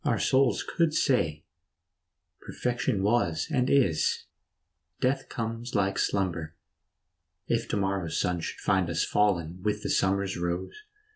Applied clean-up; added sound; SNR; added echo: none; none; none; none.